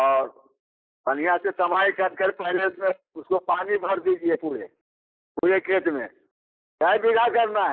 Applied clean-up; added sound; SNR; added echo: neural mask model Resemble Enhance denoiser.